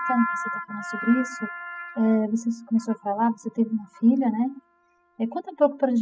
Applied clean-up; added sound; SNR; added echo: classical method spectral subtraction.